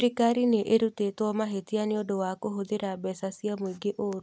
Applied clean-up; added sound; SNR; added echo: none; none; none; none.